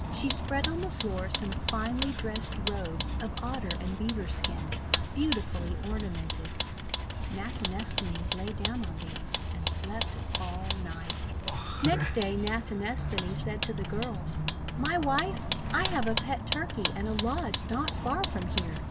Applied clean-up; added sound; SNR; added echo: none; Vehicle; -3 dB; none.